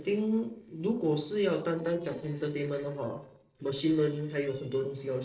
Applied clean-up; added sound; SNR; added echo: neural separator model SepFormer DNS4.